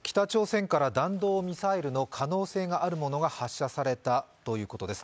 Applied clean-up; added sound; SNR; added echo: none; none; none; none.